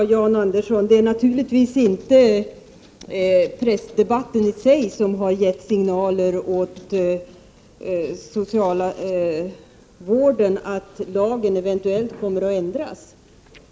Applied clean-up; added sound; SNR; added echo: none; none; none; none.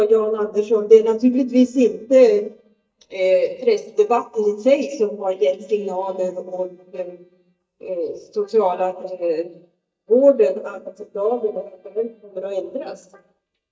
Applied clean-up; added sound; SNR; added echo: neural mask model DeepFilterNet 3.